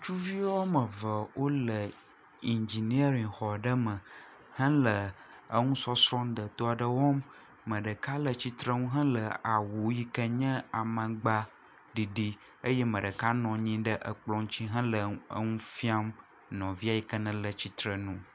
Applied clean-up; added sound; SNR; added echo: none; none; none; none.